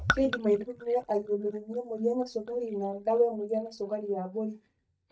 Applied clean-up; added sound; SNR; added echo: neural mask model DeepFilterNet 3.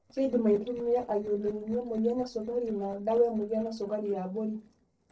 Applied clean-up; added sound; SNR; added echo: neural separator model SepFormer DNS4.